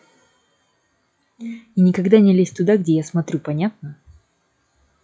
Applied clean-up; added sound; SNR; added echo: classical method log-MMSE.